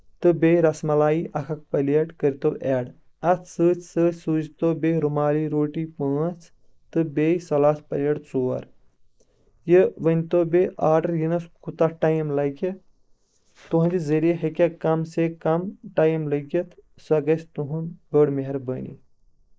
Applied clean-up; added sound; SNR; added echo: neural mask model Resemble Enhance denoiser.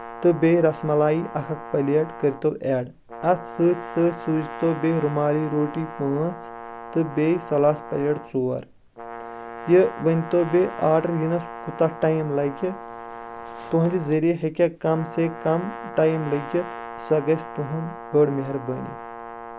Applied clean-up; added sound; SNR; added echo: none; Brass instrument; 13 dB; none.